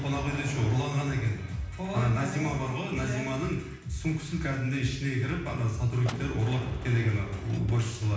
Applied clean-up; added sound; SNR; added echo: none; Gunshot, gunfire; 18 dB; reverberation time 0.9 s.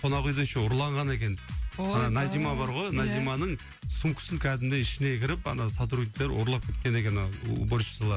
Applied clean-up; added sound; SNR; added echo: none; none; none; none.